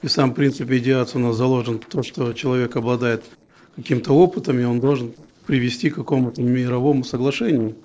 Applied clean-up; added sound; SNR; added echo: neural separator model SepFormer DNS4.